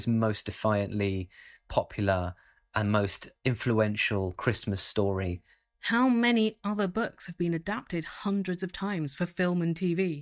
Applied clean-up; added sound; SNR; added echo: neural mask model DeepFilterNet 3.